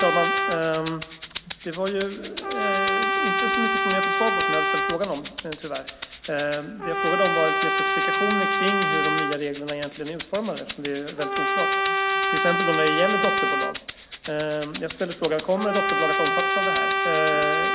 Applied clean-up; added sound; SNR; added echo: none; Trumpet + Rattle (instrument); -3 dB; none.